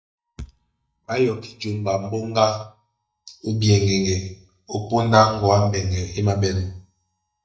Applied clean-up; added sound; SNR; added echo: neural mask model DeepFilterNet 3.